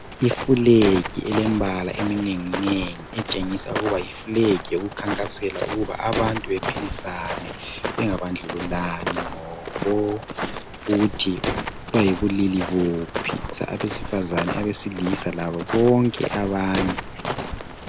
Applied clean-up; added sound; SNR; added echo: none; Walk, footsteps; 6 dB; none.